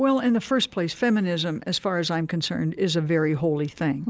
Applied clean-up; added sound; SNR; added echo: none; none; none; none.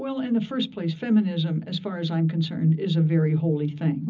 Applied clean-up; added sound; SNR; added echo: none; none; none; reverberation time 0.4 s.